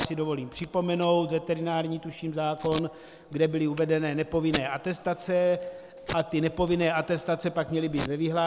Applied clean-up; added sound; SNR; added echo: none; Packing tape, duct tape; 15 dB; none.